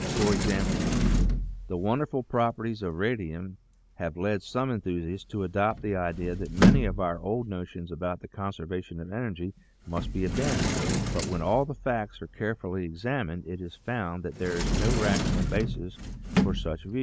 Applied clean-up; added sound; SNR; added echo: none; Sliding door; 0 dB; none.